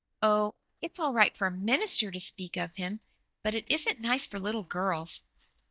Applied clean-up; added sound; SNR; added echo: neural mask model DeepFilterNet 3.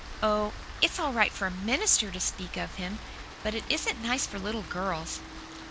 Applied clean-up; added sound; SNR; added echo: none; Rain; 12 dB; none.